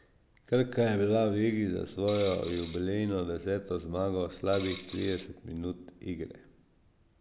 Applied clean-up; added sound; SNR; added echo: none; Coin (dropping); 14 dB; none.